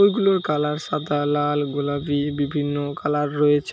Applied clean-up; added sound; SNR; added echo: none; none; none; none.